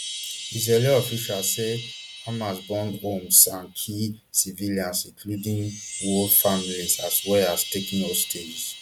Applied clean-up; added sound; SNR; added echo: none; Chime; 11 dB; none.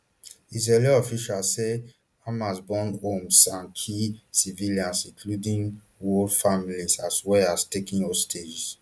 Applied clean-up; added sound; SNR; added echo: none; none; none; none.